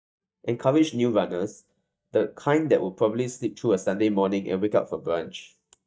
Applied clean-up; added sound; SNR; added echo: neural mask model DeepFilterNet 3.